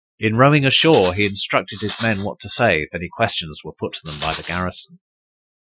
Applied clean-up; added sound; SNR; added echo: classical method Wiener filter.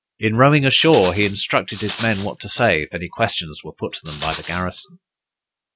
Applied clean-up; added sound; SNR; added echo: none; Rattle; 13 dB; none.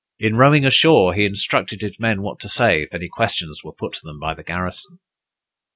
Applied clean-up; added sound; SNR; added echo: none; none; none; none.